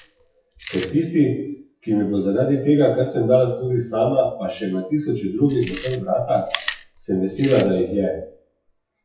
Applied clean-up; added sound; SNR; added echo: classical method WPE with log-MMSE.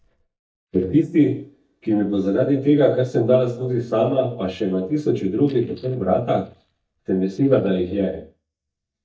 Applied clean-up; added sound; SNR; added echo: neural mask model DeepFilterNet 3.